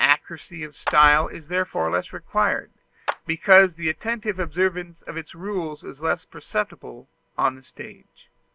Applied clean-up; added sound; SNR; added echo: none; Clapping; 12 dB; none.